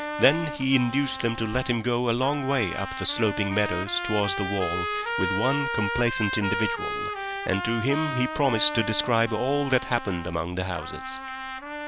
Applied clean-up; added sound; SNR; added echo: none; Trumpet; 6 dB; none.